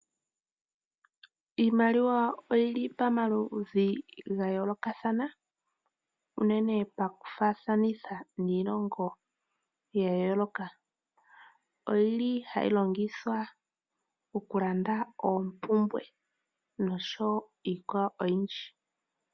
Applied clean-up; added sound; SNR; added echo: none; none; none; none.